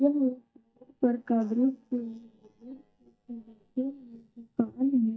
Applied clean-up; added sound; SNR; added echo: neural mask model DeepFilterNet 3.